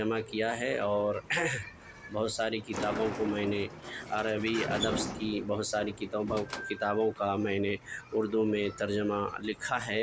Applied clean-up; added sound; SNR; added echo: none; Sliding door; 10 dB; none.